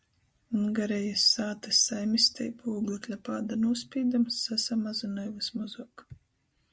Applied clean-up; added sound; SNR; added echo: none; none; none; none.